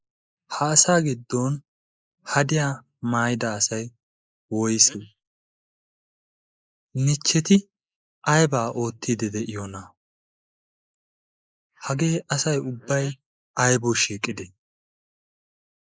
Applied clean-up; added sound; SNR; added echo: neural mask model Resemble Enhance denoiser.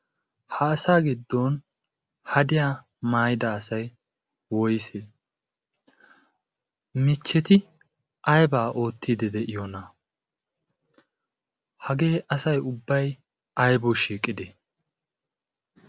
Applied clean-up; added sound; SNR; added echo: none; none; none; none.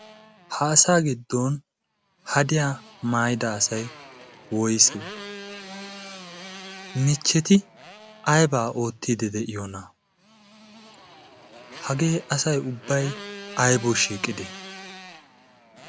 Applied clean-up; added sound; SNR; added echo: none; Motorcycle; 18 dB; none.